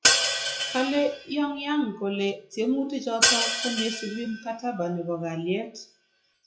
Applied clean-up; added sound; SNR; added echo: classical method WPE with log-MMSE.